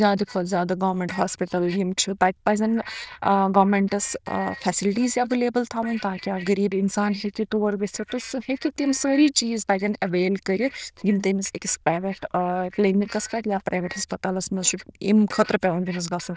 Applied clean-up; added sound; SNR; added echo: neural diffusion model UNIVERSE++.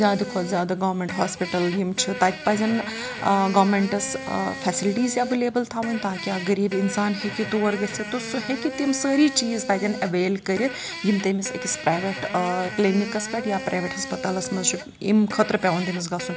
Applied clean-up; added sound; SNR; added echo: none; Fart; 11 dB; none.